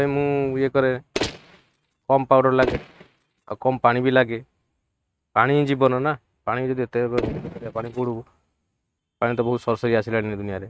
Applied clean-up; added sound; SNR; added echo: neural mask model RNNoise.